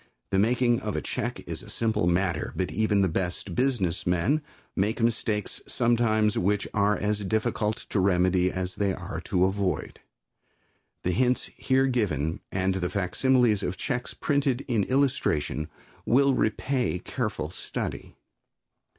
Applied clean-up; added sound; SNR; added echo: none; none; none; none.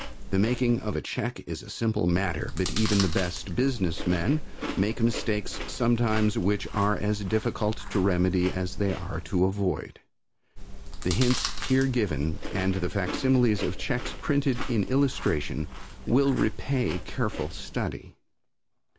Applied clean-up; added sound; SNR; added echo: none; Chewing, mastication; 7 dB; none.